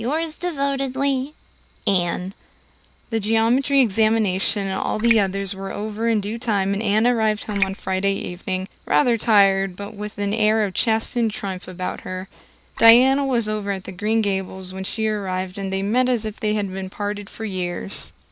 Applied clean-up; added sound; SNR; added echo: none; Raindrop; 7 dB; none.